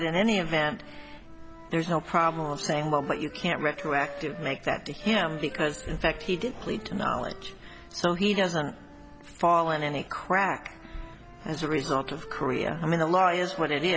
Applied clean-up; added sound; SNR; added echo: none; Meow / Purr + Wind instrument, woodwind instrument; 16 dB; none.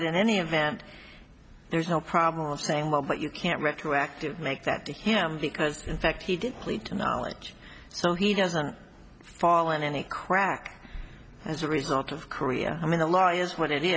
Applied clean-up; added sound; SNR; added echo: none; none; none; none.